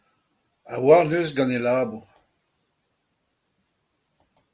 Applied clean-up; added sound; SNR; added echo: none; none; none; none.